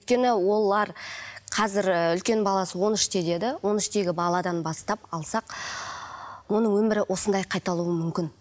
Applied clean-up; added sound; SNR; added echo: none; none; none; none.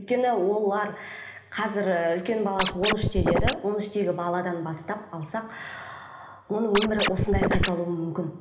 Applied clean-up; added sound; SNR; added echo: none; Scratching (performance technique); -2 dB; reverberation time 1.0 s.